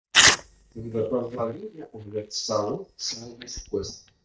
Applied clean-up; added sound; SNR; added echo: neural mask model DeepFilterNet 3.